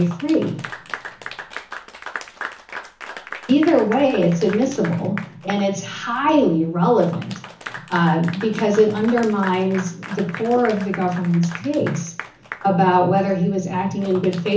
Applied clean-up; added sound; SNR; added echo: none; Applause / Clapping; 15 dB; reverberation time 0.7 s.